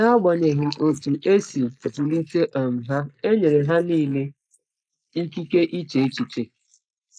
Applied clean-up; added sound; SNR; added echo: neural mask model Resemble Enhance denoiser.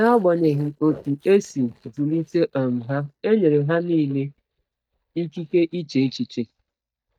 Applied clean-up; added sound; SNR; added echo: neural mask model DeepFilterNet 3.